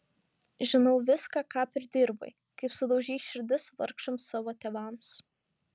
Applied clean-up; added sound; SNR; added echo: none; none; none; none.